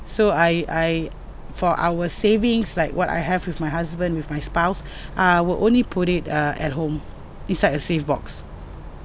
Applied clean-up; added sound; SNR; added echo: none; none; none; none.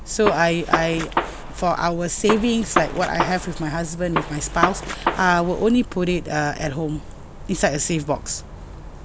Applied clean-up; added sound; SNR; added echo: none; Gunshot, gunfire; 4 dB; none.